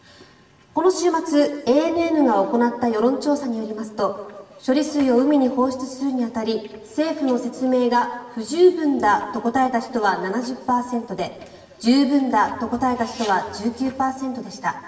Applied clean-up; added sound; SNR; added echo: none; none; none; reverberation time 1.4 s.